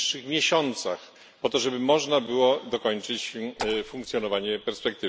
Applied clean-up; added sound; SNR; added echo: none; Raindrop / Splash, splatter; 15 dB; none.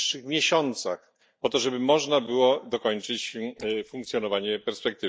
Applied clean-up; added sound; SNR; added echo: neural mask model DeepFilterNet 3.